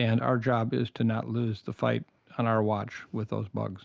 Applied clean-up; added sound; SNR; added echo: none; none; none; none.